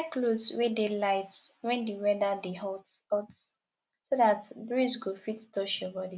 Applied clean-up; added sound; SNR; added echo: none; none; none; none.